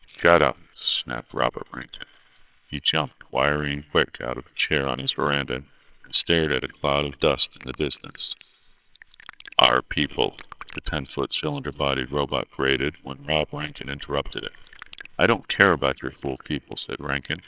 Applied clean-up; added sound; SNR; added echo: neural separator model SepFormer WHAMR!.